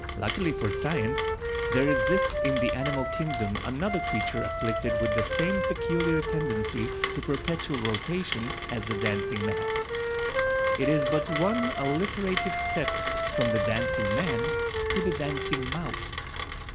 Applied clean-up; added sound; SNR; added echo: none; Wind instrument, woodwind instrument + Rain; -2 dB; none.